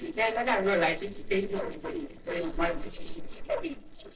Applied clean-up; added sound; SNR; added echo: neural separator model SepFormer DNS4.